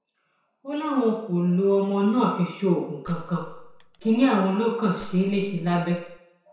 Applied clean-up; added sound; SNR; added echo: none; Gunshot, gunfire; 18 dB; reverberation time 0.7 s.